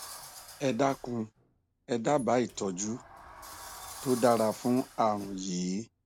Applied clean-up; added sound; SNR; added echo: none; Sliding door; 17 dB; none.